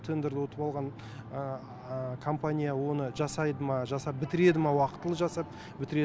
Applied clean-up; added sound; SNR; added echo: none; none; none; none.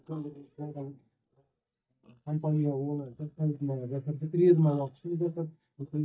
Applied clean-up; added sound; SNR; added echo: neural mask model DeepFilterNet 3.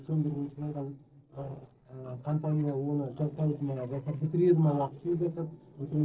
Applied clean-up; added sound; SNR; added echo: neural separator model SepFormer DNS4.